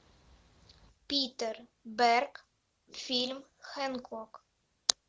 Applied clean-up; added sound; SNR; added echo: none; none; none; none.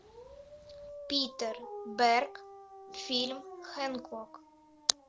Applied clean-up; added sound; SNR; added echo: none; Dog; 13 dB; none.